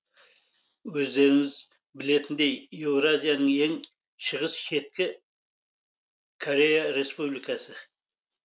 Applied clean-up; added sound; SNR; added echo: none; none; none; none.